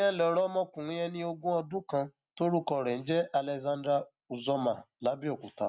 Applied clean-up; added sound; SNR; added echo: none; none; none; none.